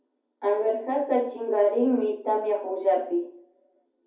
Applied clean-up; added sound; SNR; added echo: none; none; none; reverberation time 0.6 s.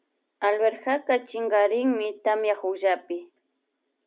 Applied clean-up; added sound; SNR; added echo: none; none; none; none.